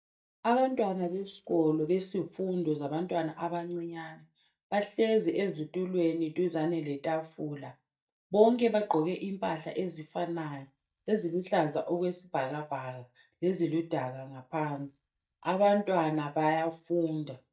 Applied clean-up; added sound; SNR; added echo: neural mask model DeepFilterNet 3.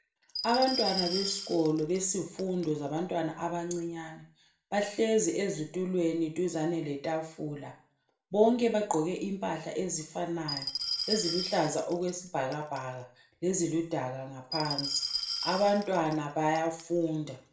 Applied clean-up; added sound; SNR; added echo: none; Glass; 6 dB; reverberation time 0.4 s.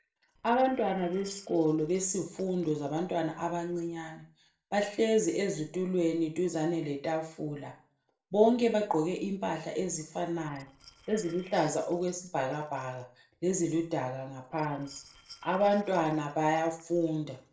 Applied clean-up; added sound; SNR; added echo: neural separator model SepFormer DNS4.